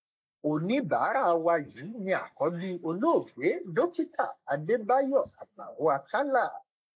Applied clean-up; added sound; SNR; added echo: neural mask model Resemble Enhance denoiser.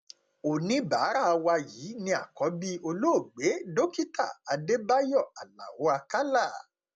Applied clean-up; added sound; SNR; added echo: none; none; none; none.